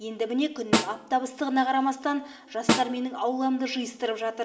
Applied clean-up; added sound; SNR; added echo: none; Snare drum; 3 dB; reverberation time 2.4 s.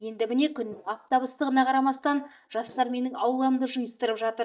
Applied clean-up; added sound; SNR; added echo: neural mask model DeepFilterNet 3.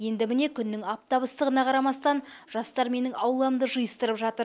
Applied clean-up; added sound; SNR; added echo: none; none; none; none.